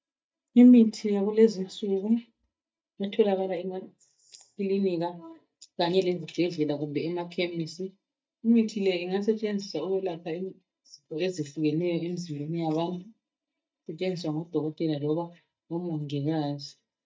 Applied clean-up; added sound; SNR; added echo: neural mask model DeepFilterNet 3.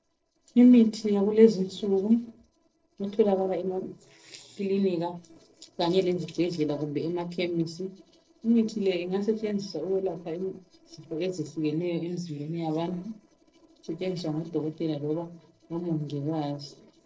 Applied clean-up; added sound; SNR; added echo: neural separator model SepFormer DNS4.